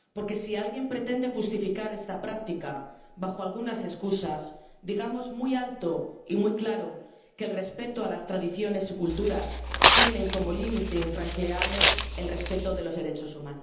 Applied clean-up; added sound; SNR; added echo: none; Tearing; -5 dB; reverberation time 0.9 s.